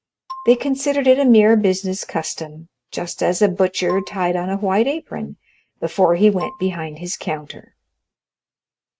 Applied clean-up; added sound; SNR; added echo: neural mask model RNNoise.